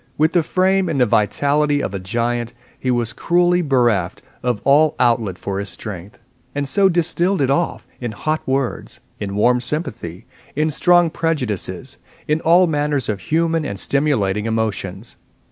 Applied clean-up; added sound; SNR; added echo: none; none; none; none.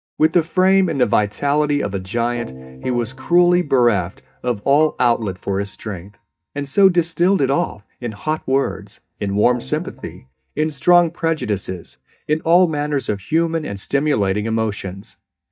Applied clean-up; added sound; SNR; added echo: neural mask model DeepFilterNet 3.